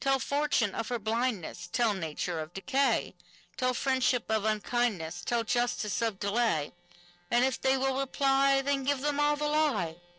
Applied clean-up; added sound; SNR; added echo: neural separator model SepFormer DNS4.